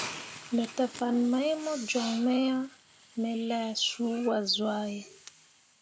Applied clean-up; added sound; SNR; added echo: none; Hiss; 18 dB; none.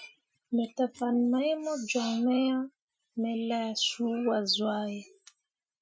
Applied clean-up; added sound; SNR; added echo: classical method Wiener filter.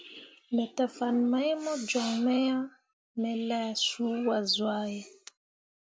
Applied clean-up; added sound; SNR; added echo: none; none; none; none.